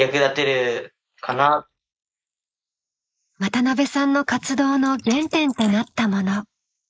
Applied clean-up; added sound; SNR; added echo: neural mask model Resemble Enhance denoiser.